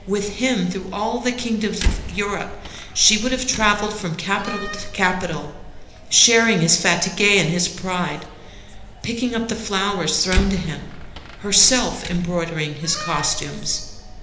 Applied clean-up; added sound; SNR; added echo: none; Slam; 9 dB; reverberation time 1.0 s.